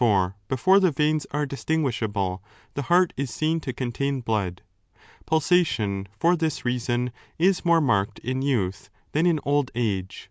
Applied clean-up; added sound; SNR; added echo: none; none; none; none.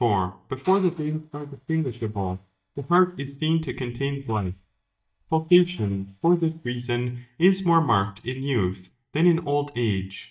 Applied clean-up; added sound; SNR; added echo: neural mask model DeepFilterNet 3.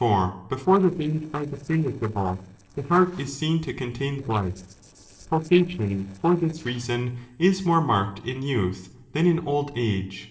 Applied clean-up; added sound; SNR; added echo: neural separator model SepFormer DNS4.